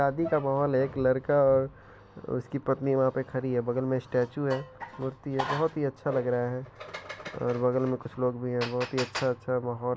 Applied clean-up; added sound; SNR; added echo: none; none; none; none.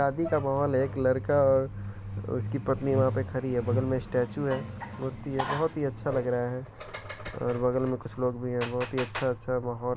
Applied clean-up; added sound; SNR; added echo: none; Truck; 9 dB; none.